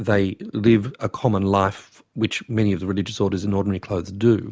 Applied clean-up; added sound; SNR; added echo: none; none; none; none.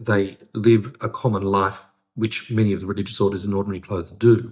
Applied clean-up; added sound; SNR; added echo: neural mask model DeepFilterNet 3.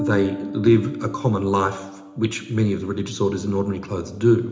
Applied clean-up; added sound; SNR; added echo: none; Bass guitar; 12 dB; reverberation time 0.8 s.